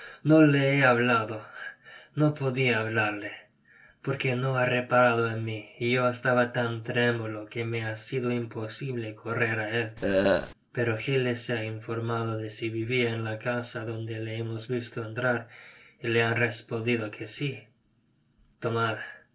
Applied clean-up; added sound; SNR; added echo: neural separator model SepFormer DNS4.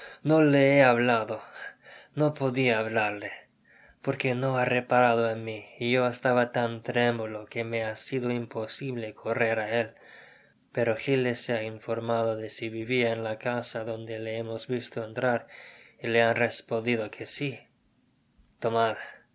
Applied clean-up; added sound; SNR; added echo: none; none; none; none.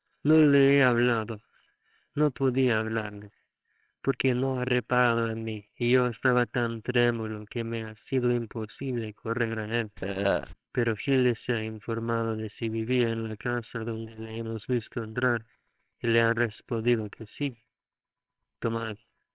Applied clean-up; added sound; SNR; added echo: neural separator model SepFormer WHAMR!.